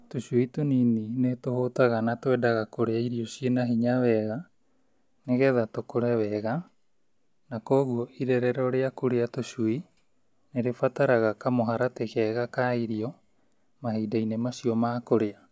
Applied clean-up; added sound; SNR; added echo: none; none; none; none.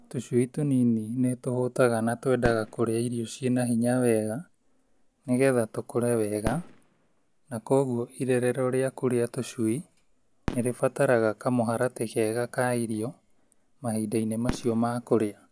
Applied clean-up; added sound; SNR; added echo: none; Fireworks; 17 dB; none.